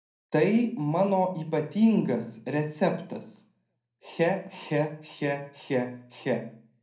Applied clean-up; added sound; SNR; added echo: none; none; none; reverberation time 0.5 s.